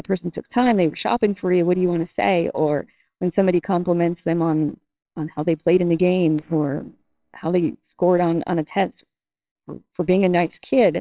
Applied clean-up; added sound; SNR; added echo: neural separator model SepFormer WHAMR!.